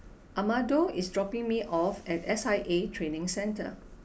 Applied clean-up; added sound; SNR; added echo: none; none; none; none.